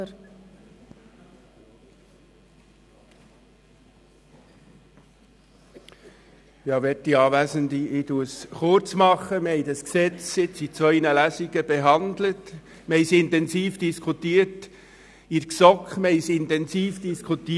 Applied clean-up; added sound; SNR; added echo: none; none; none; none.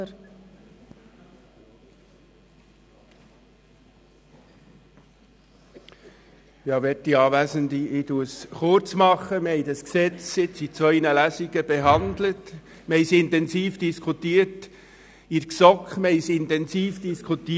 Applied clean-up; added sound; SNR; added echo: none; Whoosh, swoosh, swish; 13 dB; none.